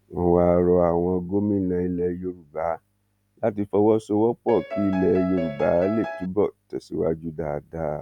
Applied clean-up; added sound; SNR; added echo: none; Piano; 8 dB; none.